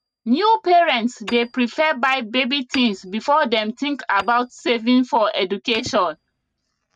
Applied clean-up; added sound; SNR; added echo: neural mask model RNNoise.